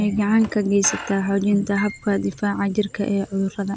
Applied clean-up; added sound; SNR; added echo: none; Squeak / Screech; 17 dB; none.